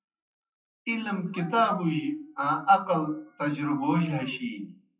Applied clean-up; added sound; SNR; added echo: classical method WPE with log-MMSE.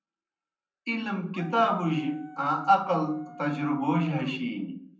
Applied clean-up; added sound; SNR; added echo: none; Dog; 18 dB; reverberation time 0.6 s.